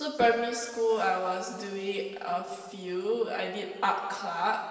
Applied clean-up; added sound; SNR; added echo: neural separator model SepFormer DNS4.